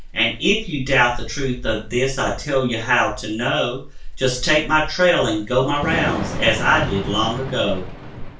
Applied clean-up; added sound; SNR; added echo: none; Thunder / Rain; 9 dB; reverberation time 0.3 s.